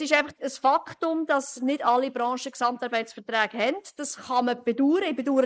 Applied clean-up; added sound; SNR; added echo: neural mask model Resemble Enhance denoiser.